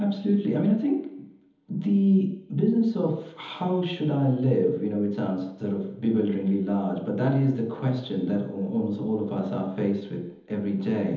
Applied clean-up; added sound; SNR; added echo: none; none; none; reverberation time 1.3 s.